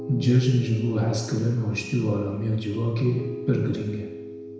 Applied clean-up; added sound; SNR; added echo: none; Piano; 13 dB; reverberation time 1.0 s.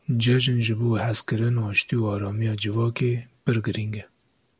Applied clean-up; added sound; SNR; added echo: none; none; none; none.